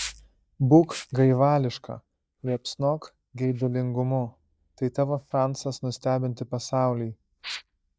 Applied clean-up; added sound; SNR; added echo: neural mask model DeepFilterNet 3.